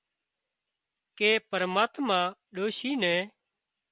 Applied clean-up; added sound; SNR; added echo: none; none; none; none.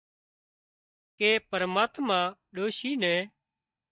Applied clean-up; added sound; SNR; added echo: neural mask model DeepFilterNet 3.